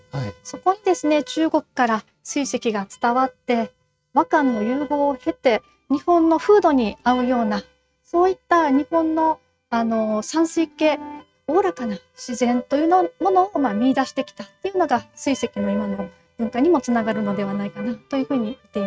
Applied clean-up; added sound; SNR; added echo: neural mask model RNNoise.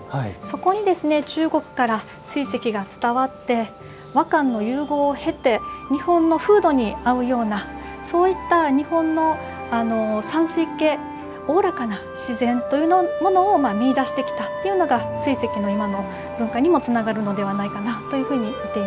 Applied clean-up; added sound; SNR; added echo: none; none; none; none.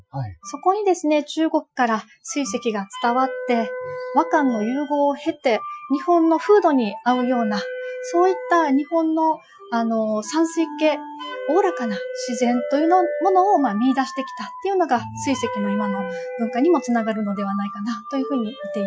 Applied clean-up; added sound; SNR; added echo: classical method Wiener filter.